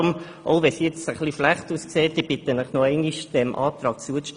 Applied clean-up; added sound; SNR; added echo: none; none; none; none.